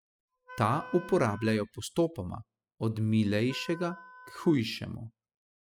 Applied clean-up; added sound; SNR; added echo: classical method spectral subtraction.